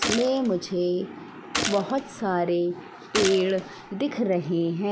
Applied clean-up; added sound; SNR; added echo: none; Gunshot, gunfire; 7 dB; none.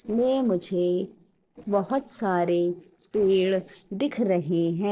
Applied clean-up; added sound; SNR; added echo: neural separator model SepFormer DNS4.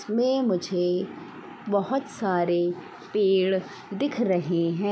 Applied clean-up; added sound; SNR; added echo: none; none; none; none.